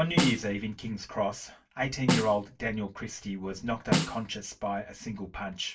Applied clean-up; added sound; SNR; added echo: none; Snare drum; 0 dB; reverberation time 0.2 s.